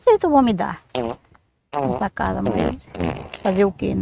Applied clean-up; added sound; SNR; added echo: neural mask model RNNoise.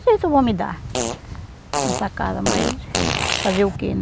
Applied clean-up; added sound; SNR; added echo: none; Fart; 3 dB; none.